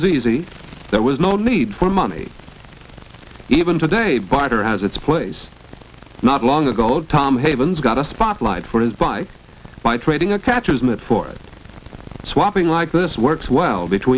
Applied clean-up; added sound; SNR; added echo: none; none; none; none.